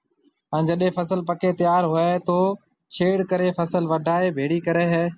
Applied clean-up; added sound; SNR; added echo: none; none; none; none.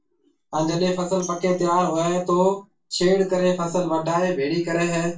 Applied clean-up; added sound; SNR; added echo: neural separator model SepFormer DNS4.